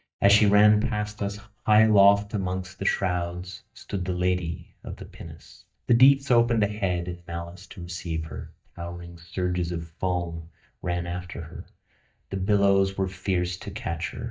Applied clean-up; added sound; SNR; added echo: neural mask model DeepFilterNet 3.